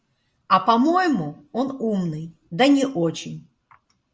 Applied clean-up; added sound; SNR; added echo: none; none; none; none.